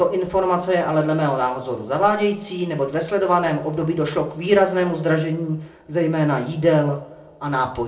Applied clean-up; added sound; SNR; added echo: none; none; none; reverberation time 0.3 s.